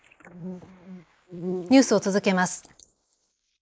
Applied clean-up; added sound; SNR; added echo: neural mask model Resemble Enhance denoiser.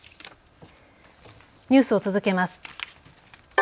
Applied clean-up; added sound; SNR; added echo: none; none; none; none.